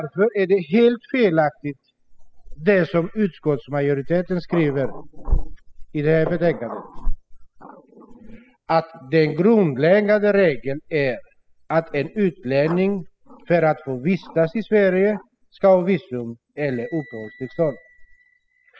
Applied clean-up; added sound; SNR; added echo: classical method spectral subtraction.